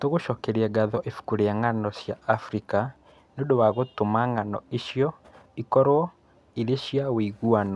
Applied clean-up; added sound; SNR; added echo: none; none; none; none.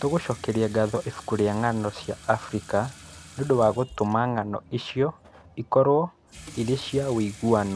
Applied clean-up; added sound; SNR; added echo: none; Sink (filling or washing) / Water tap, faucet; 20 dB; none.